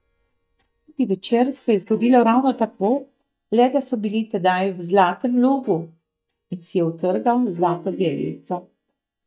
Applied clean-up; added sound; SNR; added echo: neural mask model DeepFilterNet 3.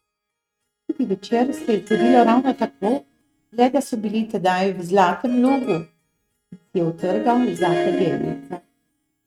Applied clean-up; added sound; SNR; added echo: neural mask model RNNoise.